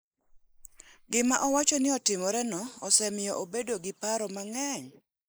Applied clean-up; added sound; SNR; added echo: neural mask model Resemble Enhance denoiser.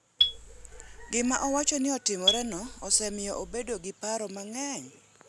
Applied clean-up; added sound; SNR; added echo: none; Marimba, xylophone; 2 dB; none.